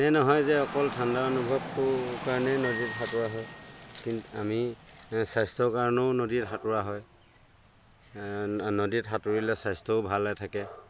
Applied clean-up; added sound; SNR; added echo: none; Glockenspiel + Rain / Dog; 13 dB; none.